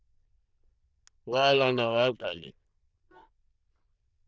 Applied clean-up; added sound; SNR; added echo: neural diffusion model UNIVERSE++.